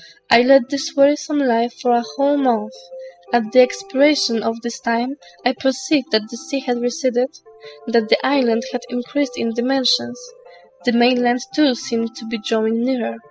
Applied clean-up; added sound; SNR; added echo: classical method spectral subtraction.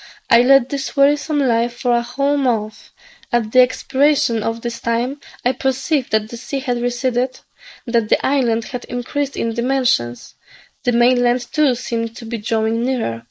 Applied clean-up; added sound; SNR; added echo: neural mask model Resemble Enhance denoiser.